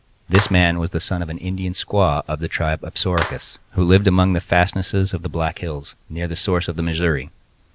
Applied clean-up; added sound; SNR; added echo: none; Clapping; 11 dB; none.